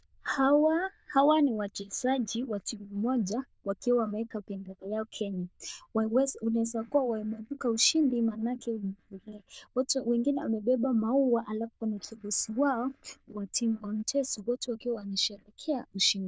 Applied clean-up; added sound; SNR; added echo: neural diffusion model UNIVERSE++.